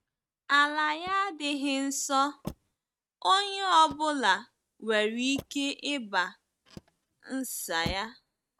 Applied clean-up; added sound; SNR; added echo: neural mask model RNNoise.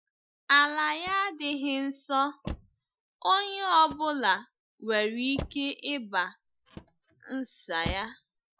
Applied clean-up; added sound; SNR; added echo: classical method Wiener filter.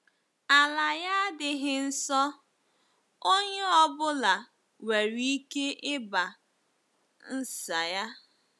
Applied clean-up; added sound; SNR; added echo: none; none; none; none.